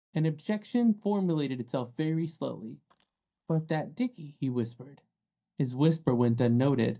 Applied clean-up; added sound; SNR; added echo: neural mask model DeepFilterNet 3.